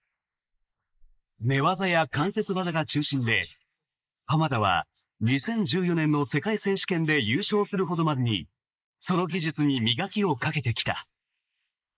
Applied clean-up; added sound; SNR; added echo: neural mask model Resemble Enhance denoiser.